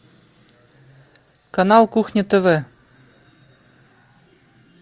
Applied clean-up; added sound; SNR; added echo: none; none; none; none.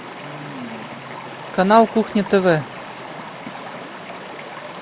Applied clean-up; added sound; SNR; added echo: none; Stream; 11 dB; none.